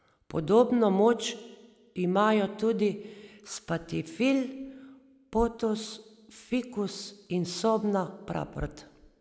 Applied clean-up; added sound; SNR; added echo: none; none; none; none.